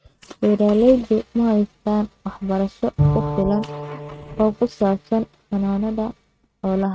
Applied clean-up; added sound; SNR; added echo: neural mask model RNNoise.